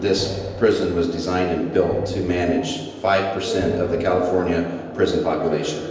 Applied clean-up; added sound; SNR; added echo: none; Drum; 15 dB; reverberation time 1.0 s.